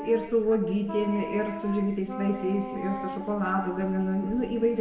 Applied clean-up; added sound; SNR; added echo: none; Wind instrument, woodwind instrument; 11 dB; reverberation time 1.3 s.